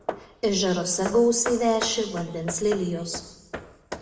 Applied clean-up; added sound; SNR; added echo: none; Hammer / Wood; 11 dB; reverberation time 1.1 s.